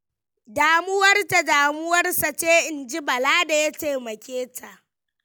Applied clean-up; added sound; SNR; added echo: none; none; none; none.